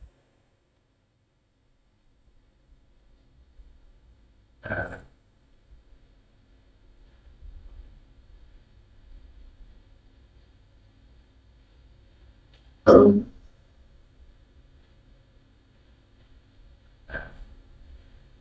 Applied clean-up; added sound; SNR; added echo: neural mask model DeepFilterNet 3.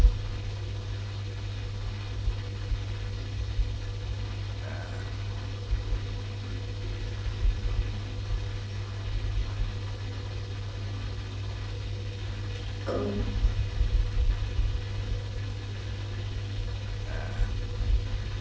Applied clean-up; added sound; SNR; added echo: neural separator model SepFormer DNS4.